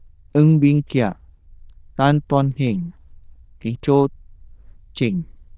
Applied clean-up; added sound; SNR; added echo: neural diffusion model UNIVERSE++.